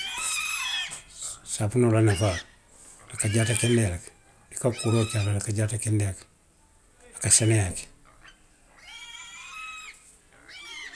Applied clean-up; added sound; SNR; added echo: none; Livestock, farm animals, working animals; 11 dB; none.